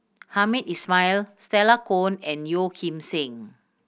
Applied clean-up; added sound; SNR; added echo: none; none; none; none.